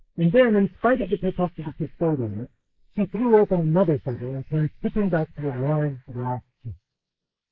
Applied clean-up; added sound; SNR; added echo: neural mask model Resemble Enhance denoiser.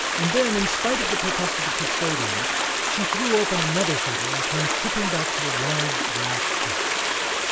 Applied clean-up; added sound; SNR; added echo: none; Stream; -4 dB; none.